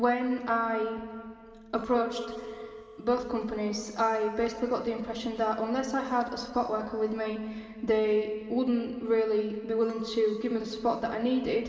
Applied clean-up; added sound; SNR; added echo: none; Chink, clink; 19 dB; reverberation time 2.6 s.